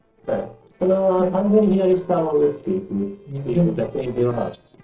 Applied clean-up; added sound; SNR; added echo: neural separator model SepFormer DNS4.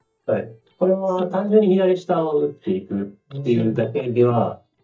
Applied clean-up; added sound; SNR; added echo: neural mask model DeepFilterNet 3.